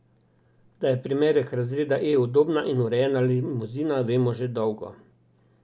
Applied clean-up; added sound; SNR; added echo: none; none; none; none.